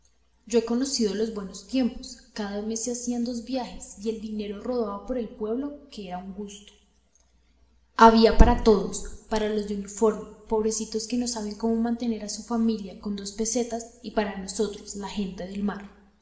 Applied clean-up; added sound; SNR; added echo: none; none; none; reverberation time 0.8 s.